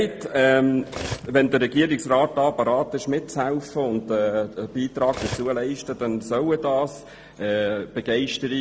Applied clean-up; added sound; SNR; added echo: none; Cutlery, silverware; 13 dB; none.